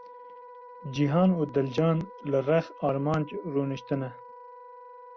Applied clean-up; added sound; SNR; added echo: none; Wind instrument, woodwind instrument; 18 dB; none.